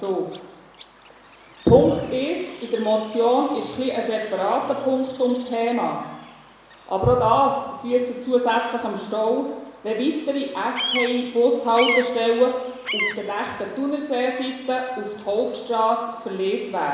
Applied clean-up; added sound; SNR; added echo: none; Bird vocalization, bird call, bird song; 13 dB; reverberation time 1.0 s.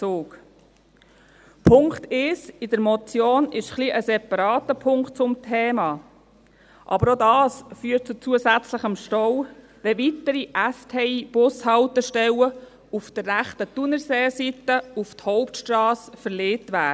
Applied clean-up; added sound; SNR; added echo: none; none; none; none.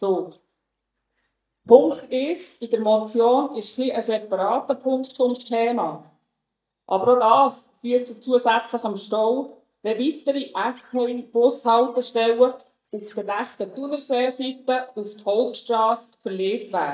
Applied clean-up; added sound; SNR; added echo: neural mask model DeepFilterNet 3.